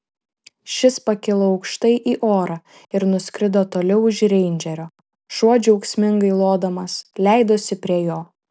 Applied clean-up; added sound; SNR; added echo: none; none; none; none.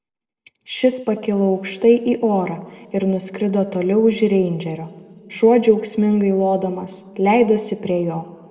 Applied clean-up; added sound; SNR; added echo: none; none; none; reverberation time 1.2 s.